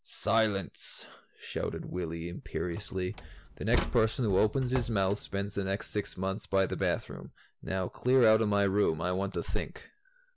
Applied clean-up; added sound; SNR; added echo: none; Slam; 9 dB; none.